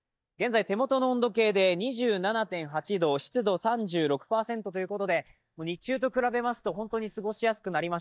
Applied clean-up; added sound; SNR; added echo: neural mask model DeepFilterNet 3.